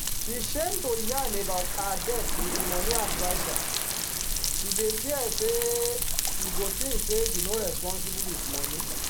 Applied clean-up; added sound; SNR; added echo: none; Waves, surf + Frying (food); -5 dB; none.